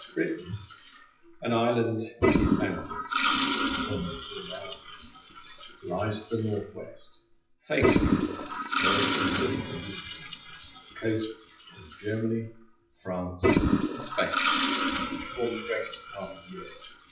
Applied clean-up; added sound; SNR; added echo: classical method WPE with log-MMSE.